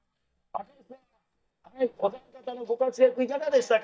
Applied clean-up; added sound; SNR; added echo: neural mask model DeepFilterNet 3.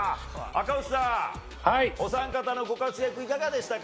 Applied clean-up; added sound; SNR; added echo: none; none; none; none.